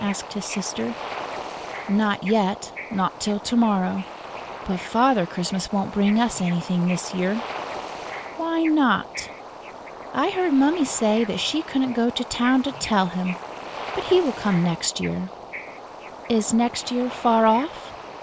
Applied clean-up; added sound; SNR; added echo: none; Bird / Ocean; 12 dB; none.